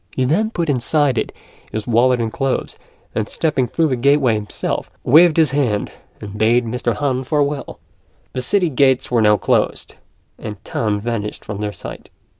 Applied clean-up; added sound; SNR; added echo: none; none; none; none.